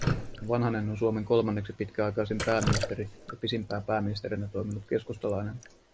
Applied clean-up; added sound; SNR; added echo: none; Drip; 7 dB; none.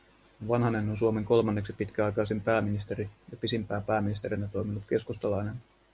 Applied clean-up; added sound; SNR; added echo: none; none; none; none.